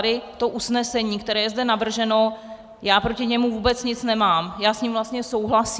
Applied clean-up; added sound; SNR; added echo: none; none; none; none.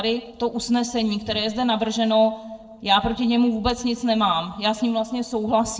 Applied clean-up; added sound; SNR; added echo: neural separator model SepFormer DNS4.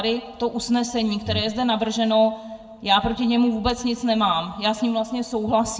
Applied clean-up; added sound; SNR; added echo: none; Breathing; 9 dB; reverberation time 0.7 s.